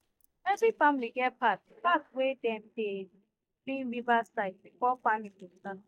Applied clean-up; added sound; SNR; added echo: neural mask model DeepFilterNet 3.